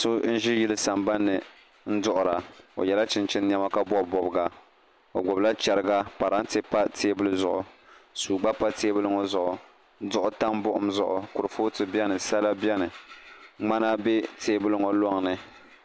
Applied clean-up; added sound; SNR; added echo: none; none; none; none.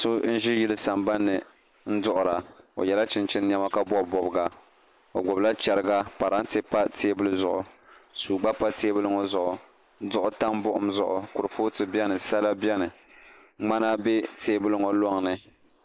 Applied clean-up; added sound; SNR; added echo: neural mask model Resemble Enhance denoiser.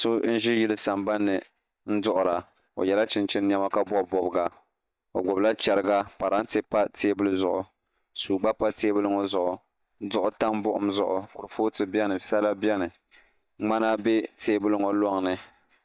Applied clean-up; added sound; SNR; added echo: neural mask model DeepFilterNet 3.